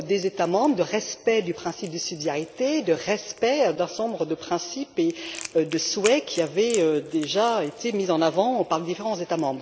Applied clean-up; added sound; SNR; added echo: none; Crackle; 20 dB; none.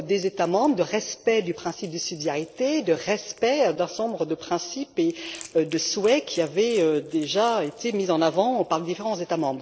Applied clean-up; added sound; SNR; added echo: neural separator model SepFormer DNS4.